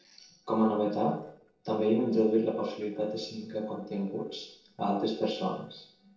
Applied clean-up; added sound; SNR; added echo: neural separator model SepFormer DNS4.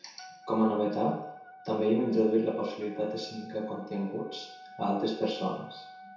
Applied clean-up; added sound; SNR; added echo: none; Wind instrument, woodwind instrument; 19 dB; reverberation time 0.7 s.